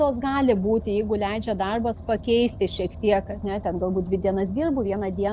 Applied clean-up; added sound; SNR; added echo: none; Car; 14 dB; none.